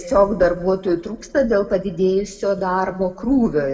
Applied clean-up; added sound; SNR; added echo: none; none; none; reverberation time 1.7 s.